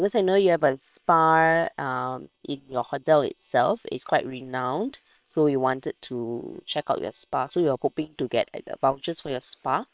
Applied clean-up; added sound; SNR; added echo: neural separator model SepFormer WHAM!.